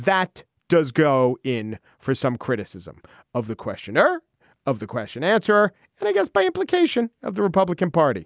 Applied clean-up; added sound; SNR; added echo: none; none; none; none.